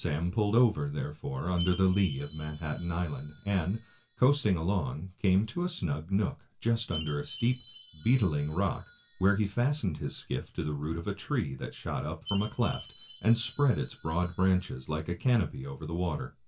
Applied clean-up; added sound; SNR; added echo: none; Chime; 15 dB; reverberation time 0.2 s.